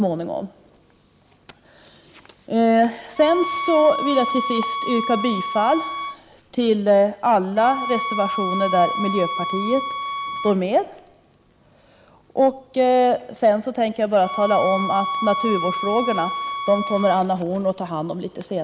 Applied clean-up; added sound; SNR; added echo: none; Bowed string instrument; 5 dB; none.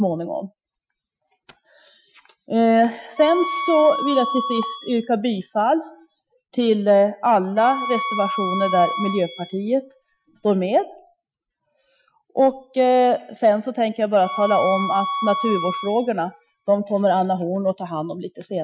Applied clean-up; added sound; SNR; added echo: classical method Wiener filter.